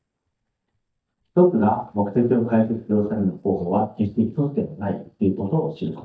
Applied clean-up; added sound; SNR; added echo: neural mask model DeepFilterNet 3.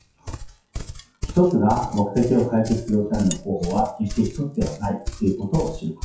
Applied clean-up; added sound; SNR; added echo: classical method WPE with log-MMSE.